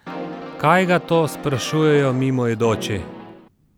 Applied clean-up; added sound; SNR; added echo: none; Brass instrument; 13 dB; none.